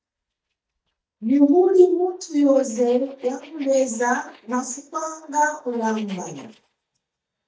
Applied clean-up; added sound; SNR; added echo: neural mask model DeepFilterNet 3.